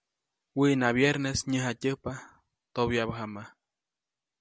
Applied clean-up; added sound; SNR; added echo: none; none; none; none.